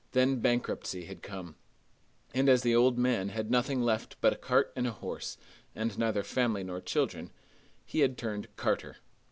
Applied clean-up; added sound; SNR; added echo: none; none; none; none.